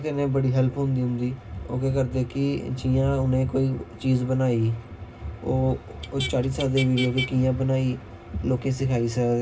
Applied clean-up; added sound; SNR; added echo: none; Motor vehicle (road); 13 dB; reverberation time 0.4 s.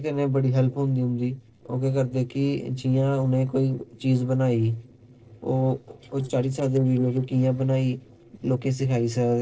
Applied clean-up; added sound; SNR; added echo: neural separator model SepFormer DNS4.